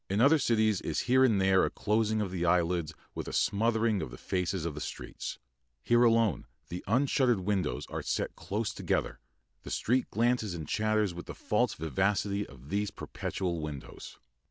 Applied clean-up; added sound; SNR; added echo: none; none; none; none.